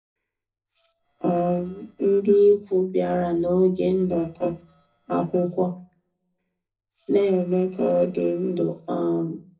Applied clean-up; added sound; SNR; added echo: neural separator model SepFormer DNS4.